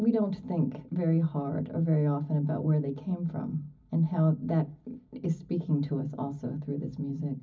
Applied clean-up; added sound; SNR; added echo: none; none; none; reverberation time 0.4 s.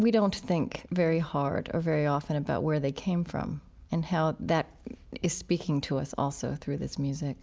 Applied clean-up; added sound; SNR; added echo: none; none; none; none.